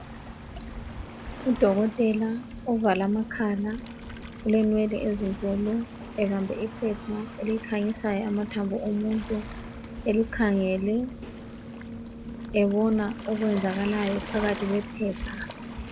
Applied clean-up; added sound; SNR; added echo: none; Waves, surf; 11 dB; none.